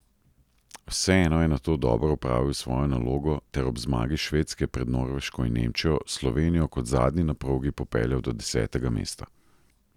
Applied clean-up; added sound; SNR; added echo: none; none; none; none.